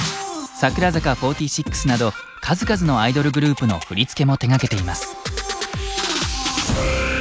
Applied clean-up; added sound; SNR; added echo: none; none; none; none.